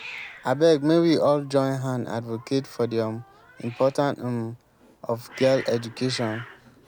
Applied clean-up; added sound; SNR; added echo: none; Hiss; 19 dB; none.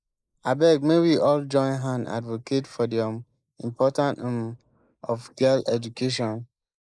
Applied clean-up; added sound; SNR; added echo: neural mask model Resemble Enhance denoiser.